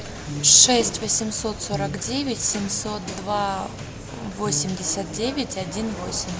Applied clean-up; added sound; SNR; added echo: none; Brass instrument; 11 dB; none.